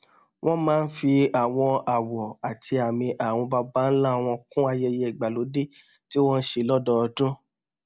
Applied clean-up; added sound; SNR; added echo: none; none; none; none.